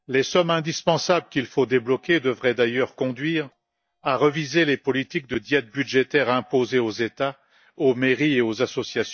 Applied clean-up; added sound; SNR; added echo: neural mask model DeepFilterNet 3.